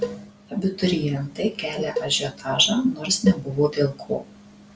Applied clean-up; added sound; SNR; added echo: none; Cowbell; 11 dB; none.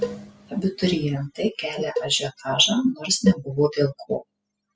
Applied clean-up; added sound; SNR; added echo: classical method spectral subtraction.